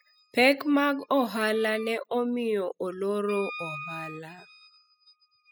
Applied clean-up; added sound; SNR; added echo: classical method spectral subtraction.